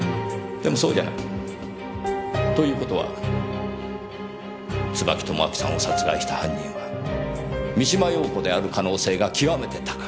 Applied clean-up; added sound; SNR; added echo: none; none; none; none.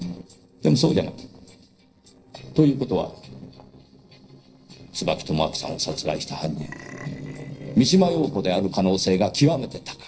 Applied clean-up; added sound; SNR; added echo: neural separator model SepFormer DNS4.